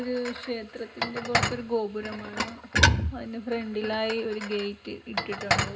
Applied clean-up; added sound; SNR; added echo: none; Dishes, pots, and pans; 1 dB; reverberation time 0.2 s.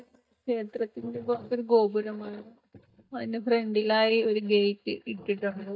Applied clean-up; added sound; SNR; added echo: neural mask model DeepFilterNet 3.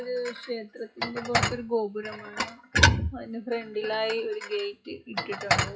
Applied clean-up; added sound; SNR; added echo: classical method WPE with log-MMSE.